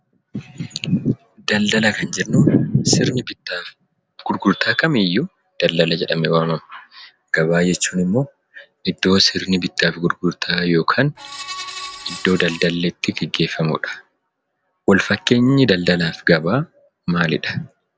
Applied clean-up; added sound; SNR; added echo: none; Screech; 13 dB; none.